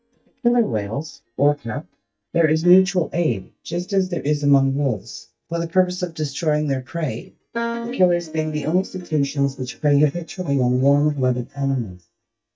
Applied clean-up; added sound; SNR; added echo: neural mask model DeepFilterNet 3.